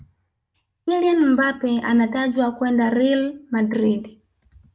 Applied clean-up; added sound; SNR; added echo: none; none; none; none.